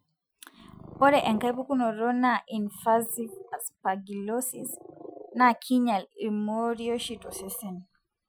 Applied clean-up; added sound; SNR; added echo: classical method Wiener filter.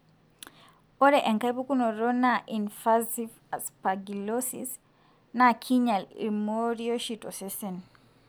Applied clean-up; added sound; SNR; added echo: none; none; none; none.